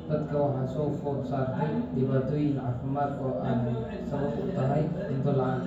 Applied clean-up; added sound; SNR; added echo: none; none; none; reverberation time 0.9 s.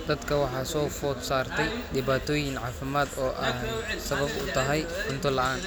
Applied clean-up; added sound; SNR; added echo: none; none; none; none.